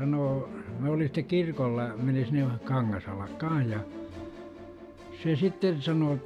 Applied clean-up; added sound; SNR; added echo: none; Musical instrument; 13 dB; none.